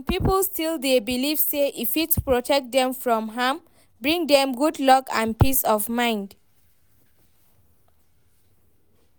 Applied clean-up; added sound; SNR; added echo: none; none; none; none.